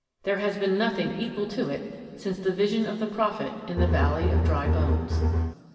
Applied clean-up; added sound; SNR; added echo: none; Bowed string instrument; -5 dB; reverberation time 2.6 s.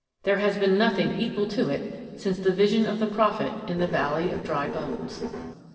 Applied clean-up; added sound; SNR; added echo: neural separator model SepFormer DNS4.